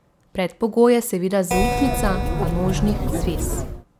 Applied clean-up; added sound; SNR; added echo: none; Keyboard (musical); 0 dB; none.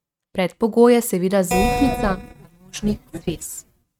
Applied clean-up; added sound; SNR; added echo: neural mask model RNNoise.